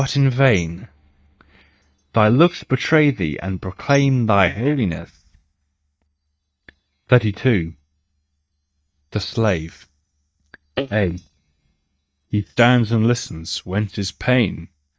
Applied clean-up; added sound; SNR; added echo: neural mask model DeepFilterNet 3.